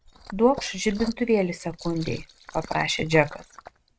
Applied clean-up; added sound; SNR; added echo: neural mask model RNNoise.